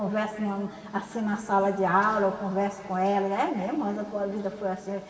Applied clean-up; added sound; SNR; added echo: none; none; none; reverberation time 2.4 s.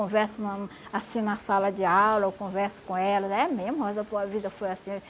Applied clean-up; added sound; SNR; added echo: none; none; none; none.